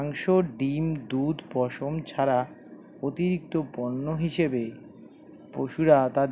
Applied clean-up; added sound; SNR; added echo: none; none; none; none.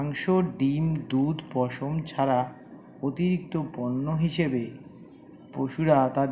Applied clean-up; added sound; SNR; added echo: none; none; none; reverberation time 2.3 s.